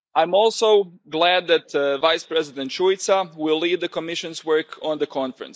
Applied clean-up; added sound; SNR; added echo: neural mask model Resemble Enhance denoiser.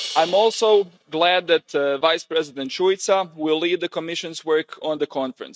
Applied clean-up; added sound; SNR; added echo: neural mask model RNNoise.